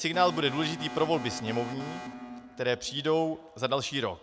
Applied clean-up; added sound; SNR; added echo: none; Alarm; 10 dB; none.